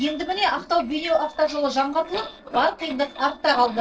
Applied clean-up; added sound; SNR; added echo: neural separator model SepFormer DNS4.